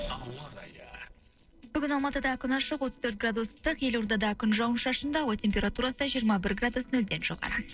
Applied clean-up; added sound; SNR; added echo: neural separator model SepFormer DNS4.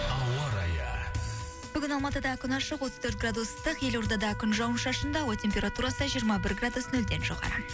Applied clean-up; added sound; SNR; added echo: none; Trumpet; 13 dB; none.